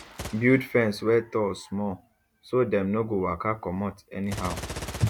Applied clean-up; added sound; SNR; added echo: none; Gunshot, gunfire; 15 dB; none.